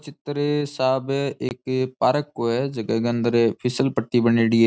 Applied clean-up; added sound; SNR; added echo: none; none; none; none.